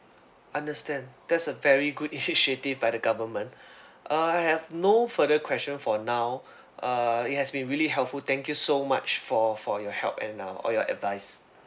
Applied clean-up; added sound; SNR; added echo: none; none; none; none.